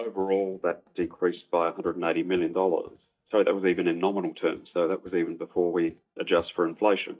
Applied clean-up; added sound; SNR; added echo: neural mask model DeepFilterNet 3.